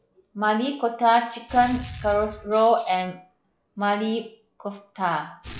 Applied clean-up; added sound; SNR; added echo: classical method log-MMSE.